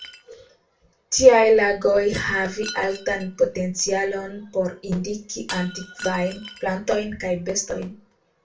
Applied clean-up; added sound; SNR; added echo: none; Shatter; 20 dB; reverberation time 0.3 s.